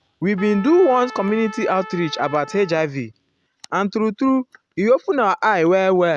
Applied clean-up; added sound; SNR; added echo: none; Trumpet; 17 dB; none.